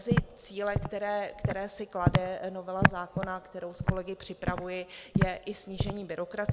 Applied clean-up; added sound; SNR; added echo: none; Walk, footsteps; -3 dB; none.